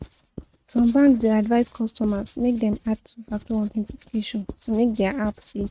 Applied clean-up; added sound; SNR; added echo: neural mask model RNNoise.